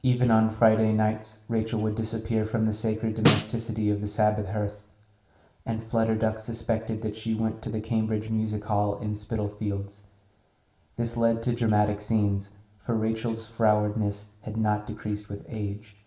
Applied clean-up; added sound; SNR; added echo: none; Snare drum; 0 dB; reverberation time 0.6 s.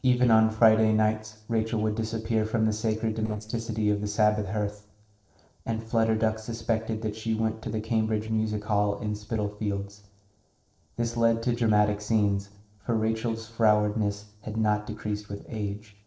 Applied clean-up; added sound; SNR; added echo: neural separator model SepFormer DNS4.